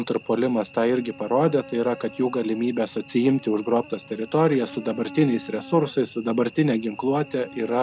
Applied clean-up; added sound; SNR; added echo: none; Cricket / Buzz; 19 dB; none.